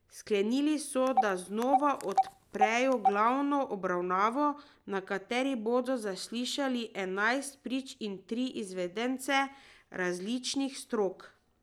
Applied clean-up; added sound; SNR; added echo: none; Telephone; 0 dB; none.